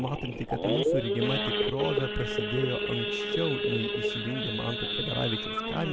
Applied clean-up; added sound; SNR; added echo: none; Idling / Sawing / Accelerating, revving, vroom; -2 dB; none.